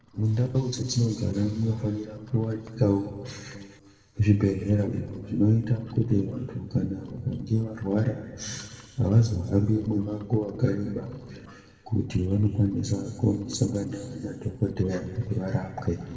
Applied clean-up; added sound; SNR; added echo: neural separator model SepFormer DNS4.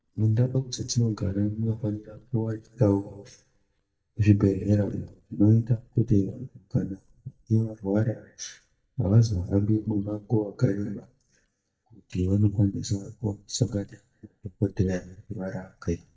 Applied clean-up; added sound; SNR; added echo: neural mask model DeepFilterNet 3.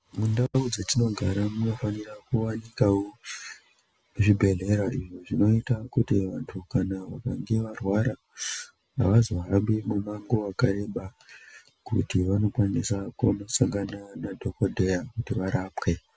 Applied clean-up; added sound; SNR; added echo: none; none; none; none.